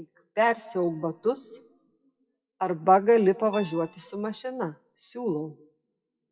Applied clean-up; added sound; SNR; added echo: classical method WPE with log-MMSE.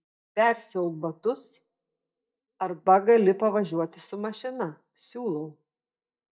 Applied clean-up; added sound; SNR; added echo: neural mask model DeepFilterNet 3.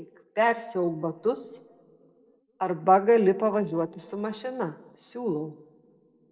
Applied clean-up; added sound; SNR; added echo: neural separator model SepFormer DNS4.